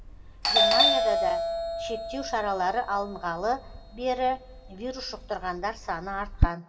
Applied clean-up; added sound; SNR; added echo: none; Doorbell; -2 dB; reverberation time 1.9 s.